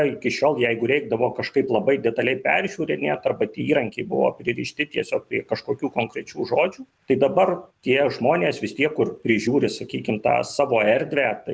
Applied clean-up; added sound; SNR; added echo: none; none; none; none.